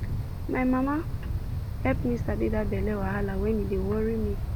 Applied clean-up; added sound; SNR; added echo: none; Wind; 1 dB; none.